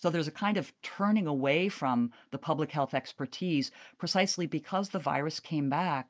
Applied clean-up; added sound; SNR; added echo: none; none; none; none.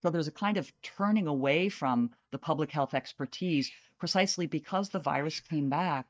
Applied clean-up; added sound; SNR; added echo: neural mask model DeepFilterNet 3.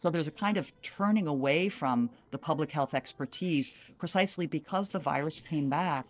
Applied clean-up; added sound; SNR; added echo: neural separator model SepFormer DNS4.